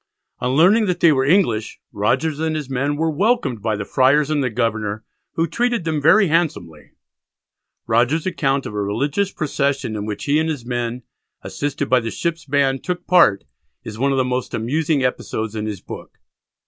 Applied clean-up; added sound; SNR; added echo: none; none; none; none.